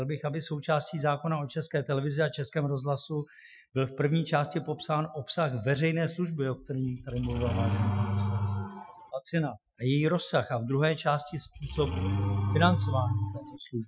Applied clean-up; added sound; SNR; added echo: classical method Wiener filter.